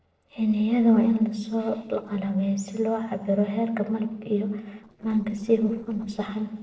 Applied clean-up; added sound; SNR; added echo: neural separator model SepFormer DNS4.